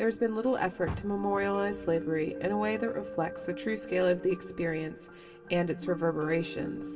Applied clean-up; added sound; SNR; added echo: none; Car; 19 dB; reverberation time 1.4 s.